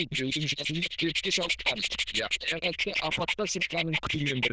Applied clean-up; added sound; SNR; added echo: neural diffusion model UNIVERSE++.